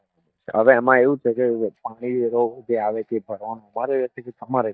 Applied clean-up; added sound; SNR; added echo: neural mask model DeepFilterNet 3.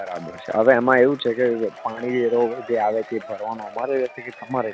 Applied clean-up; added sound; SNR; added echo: none; Applause / Crowd / Cheering; 18 dB; none.